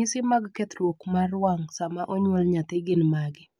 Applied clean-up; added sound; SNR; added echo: none; none; none; none.